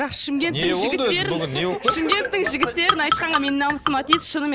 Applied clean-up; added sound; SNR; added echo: none; Marimba, xylophone; 2 dB; none.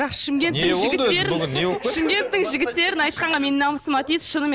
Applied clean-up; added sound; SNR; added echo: none; none; none; none.